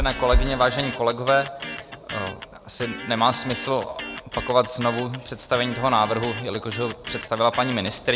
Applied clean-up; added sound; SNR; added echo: none; Electric guitar; 12 dB; none.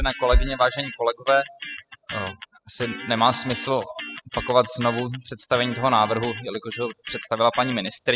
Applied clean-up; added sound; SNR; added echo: classical method spectral subtraction.